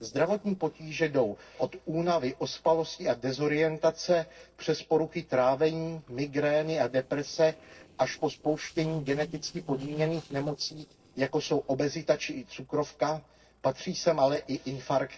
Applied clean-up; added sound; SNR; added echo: neural separator model SepFormer DNS4.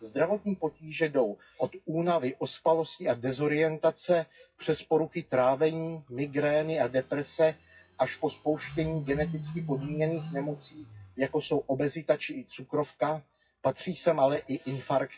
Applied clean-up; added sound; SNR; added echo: classical method WPE with log-MMSE.